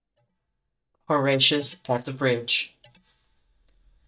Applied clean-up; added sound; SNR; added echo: neural mask model DeepFilterNet 3.